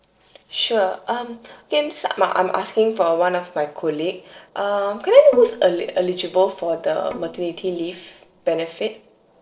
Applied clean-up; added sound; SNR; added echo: neural separator model SepFormer DNS4.